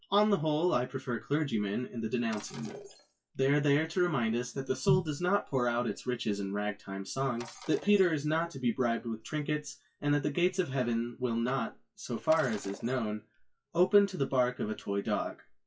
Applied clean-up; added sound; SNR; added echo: classical method WPE with log-MMSE.